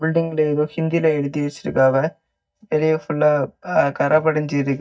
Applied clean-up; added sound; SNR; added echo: neural mask model DeepFilterNet 3.